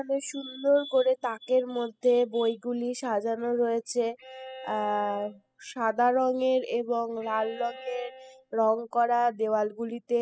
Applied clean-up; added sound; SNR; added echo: classical method spectral subtraction.